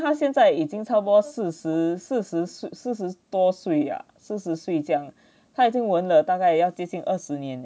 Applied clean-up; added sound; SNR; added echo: none; none; none; none.